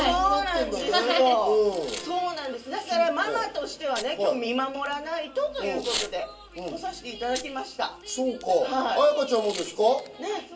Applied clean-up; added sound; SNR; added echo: none; Packing tape, duct tape / Tearing; 17 dB; reverberation time 0.2 s.